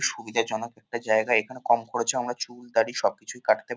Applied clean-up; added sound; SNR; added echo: none; none; none; none.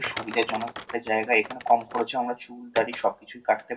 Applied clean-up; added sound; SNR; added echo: none; Typing; 13 dB; reverberation time 0.2 s.